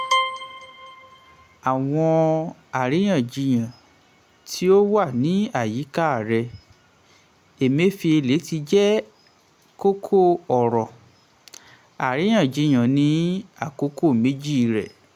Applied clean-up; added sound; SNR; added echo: none; none; none; none.